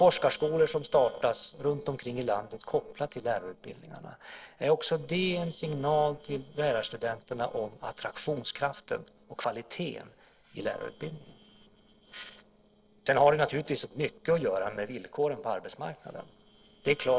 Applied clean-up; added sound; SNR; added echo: neural separator model SepFormer DNS4.